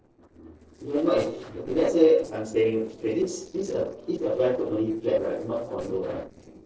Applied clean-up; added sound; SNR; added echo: neural separator model SepFormer DNS4.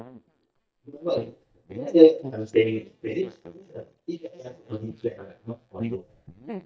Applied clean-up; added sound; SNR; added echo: neural mask model DeepFilterNet 3.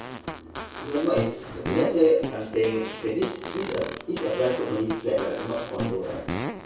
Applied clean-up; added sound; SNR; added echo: none; Fart; 7 dB; reverberation time 0.6 s.